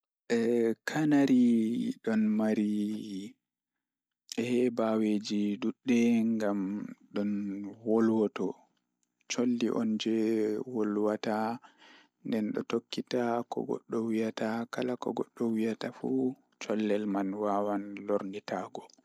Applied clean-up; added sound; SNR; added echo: none; none; none; none.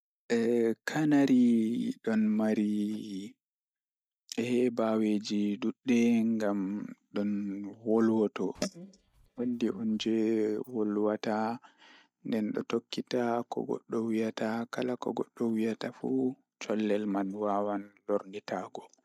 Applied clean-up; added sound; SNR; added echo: neural mask model DeepFilterNet 3.